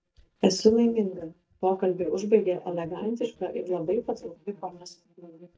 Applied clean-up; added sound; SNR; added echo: neural mask model DeepFilterNet 3.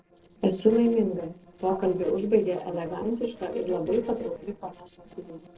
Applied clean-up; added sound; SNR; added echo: neural separator model SepFormer DNS4.